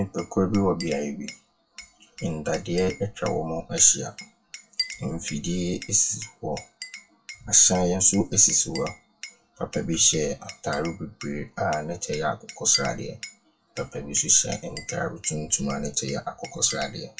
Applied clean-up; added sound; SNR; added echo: classical method WPE with log-MMSE.